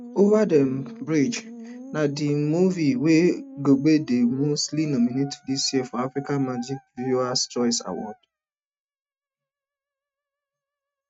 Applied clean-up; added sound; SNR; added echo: neural mask model RNNoise.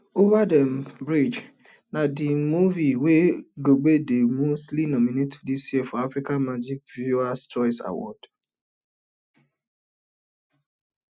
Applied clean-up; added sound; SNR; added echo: none; none; none; none.